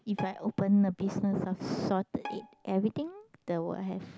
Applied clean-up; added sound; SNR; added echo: none; Bowed string instrument; 17 dB; none.